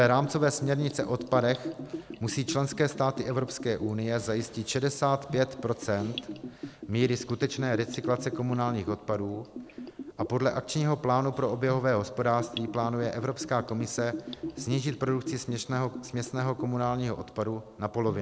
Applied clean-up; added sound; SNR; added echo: none; Bathtub (filling or washing) / Gurgling; 12 dB; none.